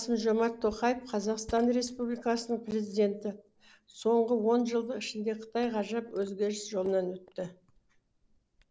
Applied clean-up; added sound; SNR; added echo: neural separator model SepFormer DNS4.